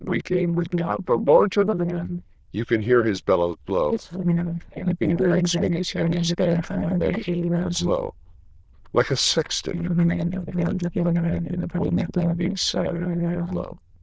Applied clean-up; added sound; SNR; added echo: neural diffusion model UNIVERSE++.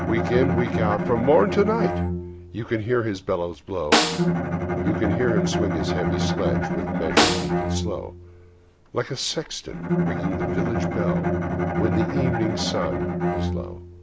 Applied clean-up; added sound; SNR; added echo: none; Bowed string instrument + Snare drum; -2 dB; none.